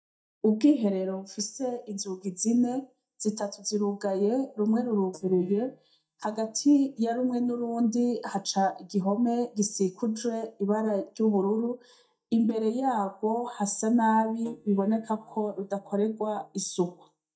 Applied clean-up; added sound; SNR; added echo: neural mask model DeepFilterNet 3.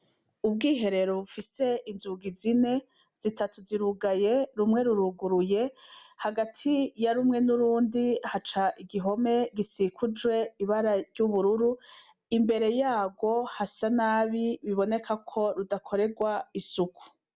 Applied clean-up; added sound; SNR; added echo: none; none; none; none.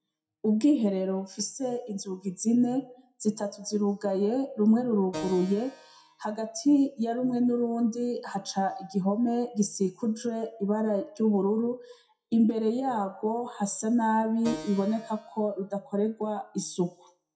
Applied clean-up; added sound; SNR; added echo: classical method WPE with log-MMSE.